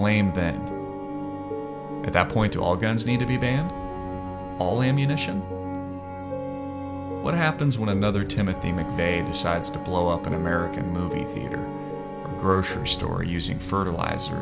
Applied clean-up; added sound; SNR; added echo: none; Wind instrument, woodwind instrument; 13 dB; none.